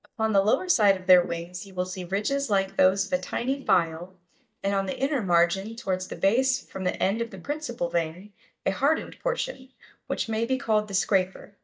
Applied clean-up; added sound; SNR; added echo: neural mask model DeepFilterNet 3.